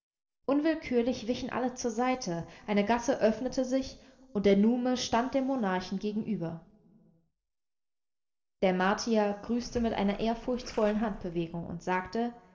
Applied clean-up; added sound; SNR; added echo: neural separator model SepFormer DNS4.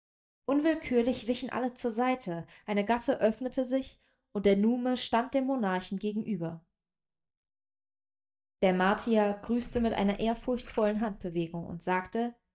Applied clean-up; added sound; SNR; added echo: neural mask model DeepFilterNet 3.